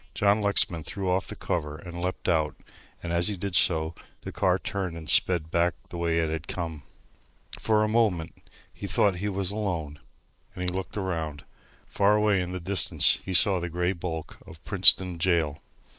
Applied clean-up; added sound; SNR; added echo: neural mask model Resemble Enhance denoiser.